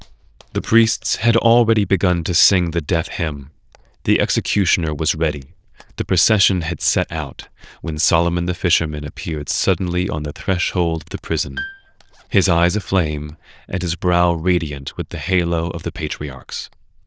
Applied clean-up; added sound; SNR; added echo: neural diffusion model UNIVERSE++.